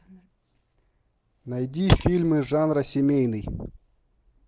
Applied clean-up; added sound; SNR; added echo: none; Shatter; 16 dB; none.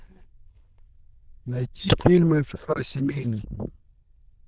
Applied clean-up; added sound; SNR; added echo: neural diffusion model UNIVERSE++.